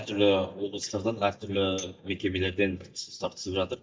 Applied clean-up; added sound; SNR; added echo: neural mask model DeepFilterNet 3.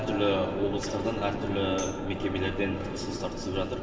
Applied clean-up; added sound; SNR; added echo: none; Tambourine; 20 dB; reverberation time 2.0 s.